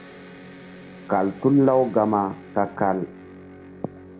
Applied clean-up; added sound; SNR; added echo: none; Electric guitar; 18 dB; none.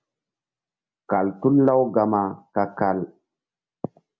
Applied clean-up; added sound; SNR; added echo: none; none; none; none.